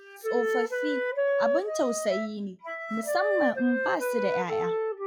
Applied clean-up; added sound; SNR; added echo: classical method log-MMSE.